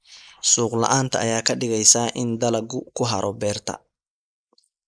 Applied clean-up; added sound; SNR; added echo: neural mask model Resemble Enhance denoiser.